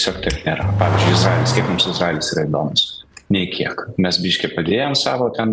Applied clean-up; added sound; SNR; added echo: none; Accelerating, revving, vroom / Car; 4 dB; none.